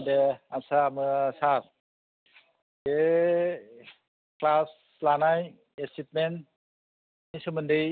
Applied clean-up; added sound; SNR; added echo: none; none; none; none.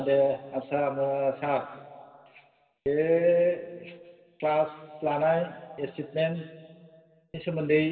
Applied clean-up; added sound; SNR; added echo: none; none; none; reverberation time 1.8 s.